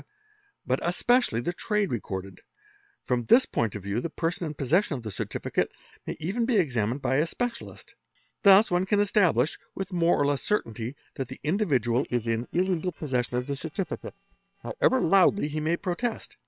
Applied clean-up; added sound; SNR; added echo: neural separator model SepFormer WHAM!.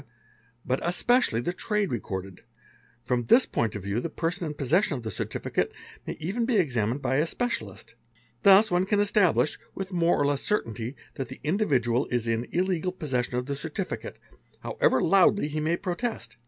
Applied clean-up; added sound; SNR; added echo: none; none; none; none.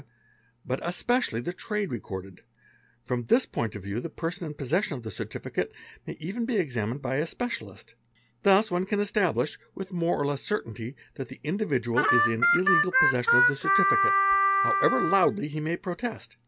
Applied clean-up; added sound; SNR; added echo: none; Harmonica; -5 dB; none.